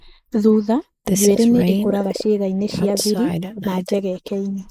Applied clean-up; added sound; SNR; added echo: neural mask model Resemble Enhance denoiser.